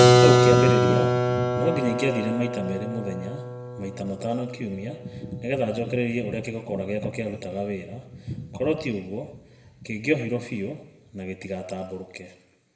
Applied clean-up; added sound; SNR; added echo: none; Keyboard (musical); -3 dB; reverberation time 0.8 s.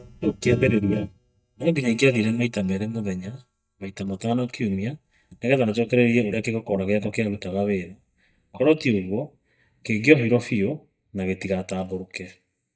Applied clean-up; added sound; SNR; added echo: neural mask model DeepFilterNet 3.